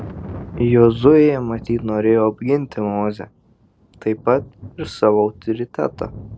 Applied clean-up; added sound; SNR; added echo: none; Thunder; 18 dB; none.